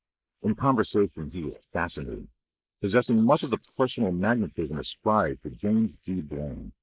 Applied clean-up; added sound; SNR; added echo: neural mask model Resemble Enhance denoiser.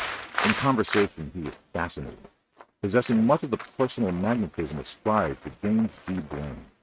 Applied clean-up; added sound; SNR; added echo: neural mask model RNNoise.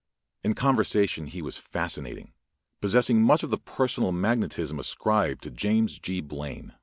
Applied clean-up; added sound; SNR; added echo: none; none; none; none.